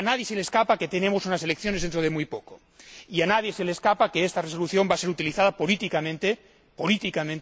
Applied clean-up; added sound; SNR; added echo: none; none; none; none.